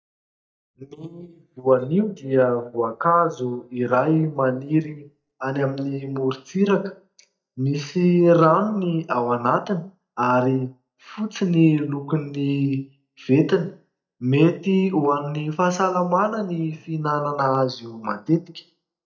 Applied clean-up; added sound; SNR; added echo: neural mask model DeepFilterNet 3.